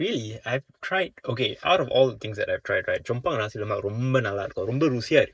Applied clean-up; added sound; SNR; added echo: neural mask model Resemble Enhance denoiser.